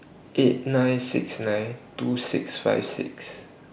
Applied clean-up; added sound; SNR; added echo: none; none; none; none.